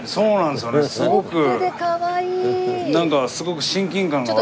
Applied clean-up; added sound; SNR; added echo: none; none; none; none.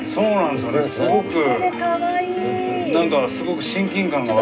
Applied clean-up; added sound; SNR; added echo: none; Piano; 9 dB; reverberation time 0.2 s.